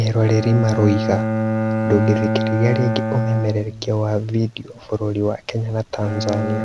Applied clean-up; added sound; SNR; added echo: none; Bowed string instrument; 3 dB; none.